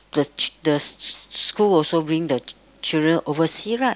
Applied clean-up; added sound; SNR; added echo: none; none; none; none.